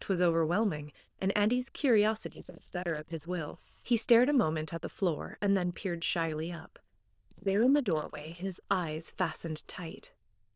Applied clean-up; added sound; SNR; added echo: neural diffusion model UNIVERSE++.